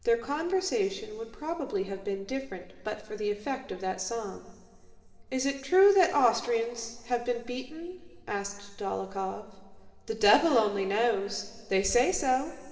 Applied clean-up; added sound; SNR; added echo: none; none; none; reverberation time 2.3 s.